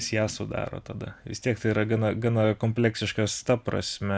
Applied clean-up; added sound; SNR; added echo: none; none; none; none.